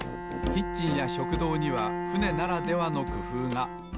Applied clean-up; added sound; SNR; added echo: none; Bowed string instrument; 4 dB; none.